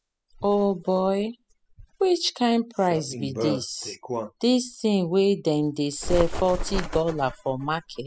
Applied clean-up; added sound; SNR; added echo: classical method spectral subtraction.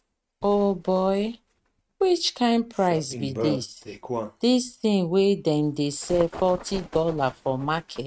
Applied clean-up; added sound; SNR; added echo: neural mask model RNNoise.